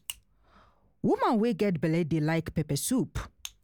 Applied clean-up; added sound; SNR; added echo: none; none; none; none.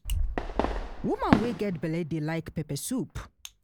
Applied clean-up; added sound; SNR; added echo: none; Fireworks; -1 dB; none.